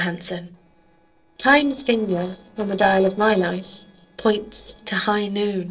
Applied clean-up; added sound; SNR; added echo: neural separator model SepFormer DNS4.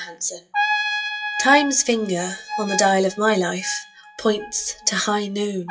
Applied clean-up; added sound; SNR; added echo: classical method WPE with log-MMSE.